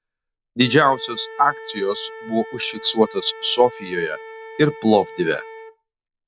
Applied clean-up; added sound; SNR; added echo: none; Wind instrument, woodwind instrument; 16 dB; none.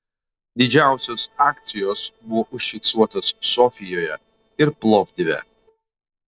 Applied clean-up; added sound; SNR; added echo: neural separator model SepFormer DNS4.